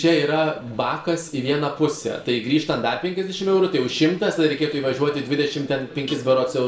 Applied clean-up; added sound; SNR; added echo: neural separator model SepFormer DNS4.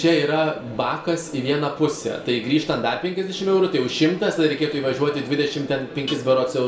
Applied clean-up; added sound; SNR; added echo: none; Guitar; 12 dB; reverberation time 0.4 s.